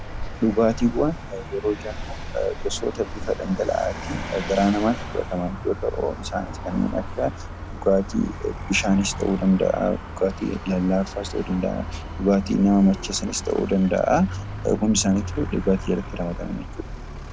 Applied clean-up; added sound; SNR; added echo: none; Vehicle; 9 dB; none.